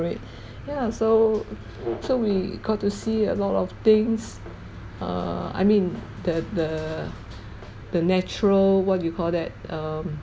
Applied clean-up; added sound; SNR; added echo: none; none; none; none.